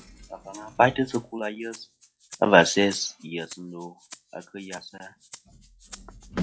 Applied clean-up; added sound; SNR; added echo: classical method log-MMSE.